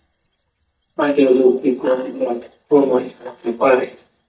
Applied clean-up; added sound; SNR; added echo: neural mask model DeepFilterNet 3.